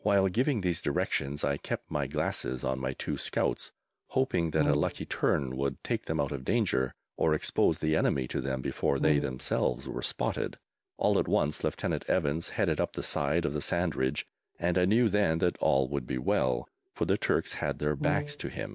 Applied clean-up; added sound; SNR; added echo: none; Brass instrument; 5 dB; none.